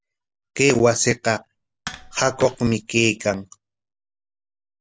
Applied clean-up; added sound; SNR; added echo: none; Tap; 18 dB; none.